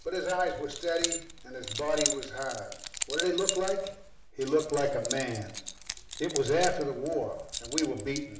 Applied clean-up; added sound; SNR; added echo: none; Keys jangling; 6 dB; reverberation time 0.7 s.